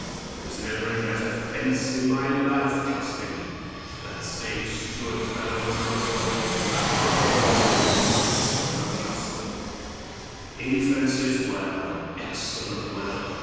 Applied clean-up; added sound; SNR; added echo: none; Fixed-wing aircraft, airplane; 0 dB; reverberation time 2.1 s.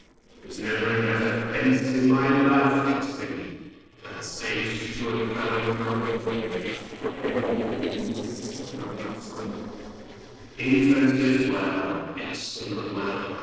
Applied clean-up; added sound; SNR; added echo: neural separator model SepFormer DNS4.